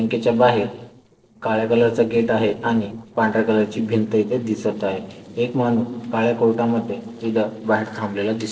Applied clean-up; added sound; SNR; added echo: neural separator model SepFormer DNS4.